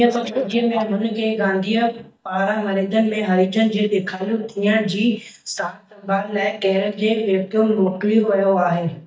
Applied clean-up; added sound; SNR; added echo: neural mask model DeepFilterNet 3.